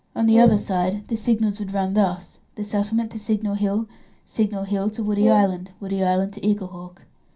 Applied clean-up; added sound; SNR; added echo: none; Brass instrument; 11 dB; reverberation time 0.3 s.